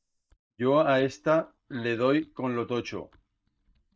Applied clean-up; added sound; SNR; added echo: neural mask model DeepFilterNet 3.